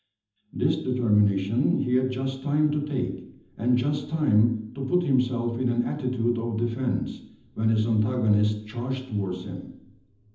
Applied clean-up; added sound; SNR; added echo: none; none; none; reverberation time 0.8 s.